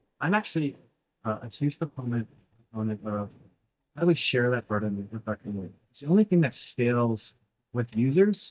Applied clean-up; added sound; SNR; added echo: neural mask model DeepFilterNet 3.